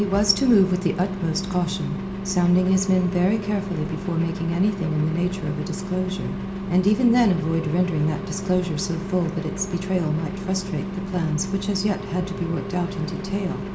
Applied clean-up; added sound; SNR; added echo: none; Engine; 7 dB; reverberation time 0.4 s.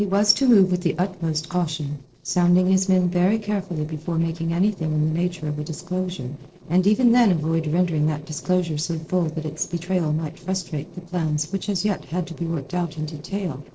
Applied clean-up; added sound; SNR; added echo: neural separator model SepFormer DNS4.